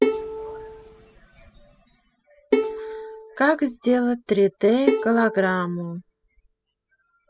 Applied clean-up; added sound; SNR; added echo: classical method spectral subtraction.